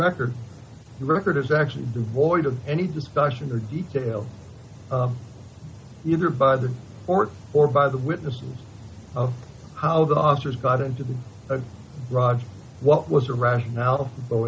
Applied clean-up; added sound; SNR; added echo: none; none; none; none.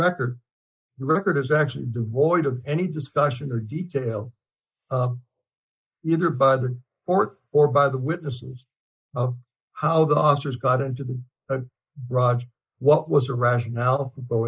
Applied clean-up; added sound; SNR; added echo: neural mask model Resemble Enhance denoiser.